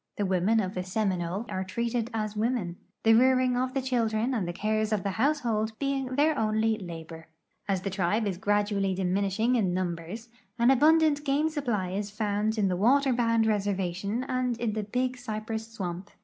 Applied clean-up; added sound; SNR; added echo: none; none; none; none.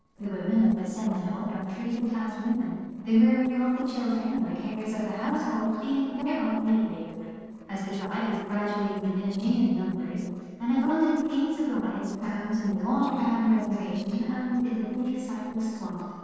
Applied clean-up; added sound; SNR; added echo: neural separator model SepFormer DNS4.